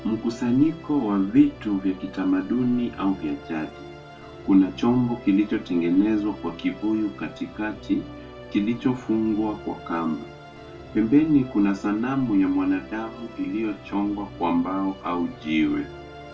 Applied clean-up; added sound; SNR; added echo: none; Musical instrument; 16 dB; reverberation time 0.2 s.